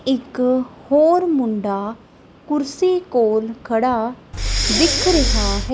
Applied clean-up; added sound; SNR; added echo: none; Breathing; -1 dB; none.